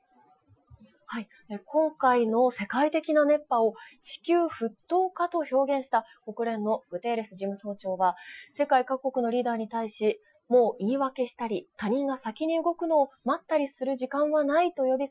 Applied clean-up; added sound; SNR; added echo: classical method Wiener filter.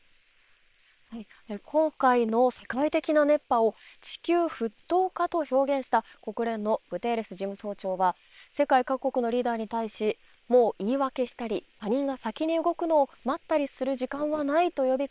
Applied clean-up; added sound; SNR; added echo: neural separator model SepFormer WHAM!.